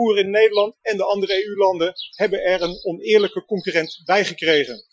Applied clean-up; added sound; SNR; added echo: classical method Wiener filter.